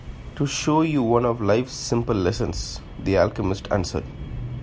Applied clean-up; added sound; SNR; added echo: none; none; none; none.